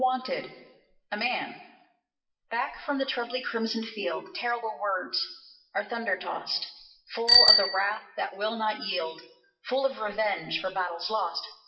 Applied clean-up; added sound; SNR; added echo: classical method WPE with log-MMSE.